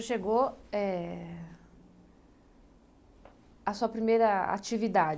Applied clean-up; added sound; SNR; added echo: none; none; none; none.